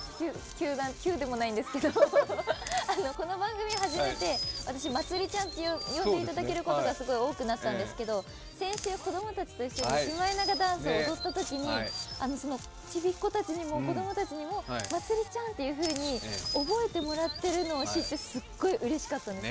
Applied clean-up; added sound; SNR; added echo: none; Chirp, tweet; 11 dB; none.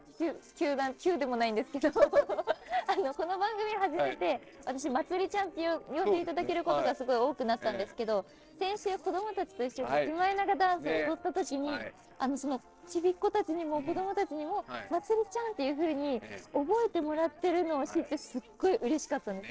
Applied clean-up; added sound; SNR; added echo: neural separator model SepFormer DNS4.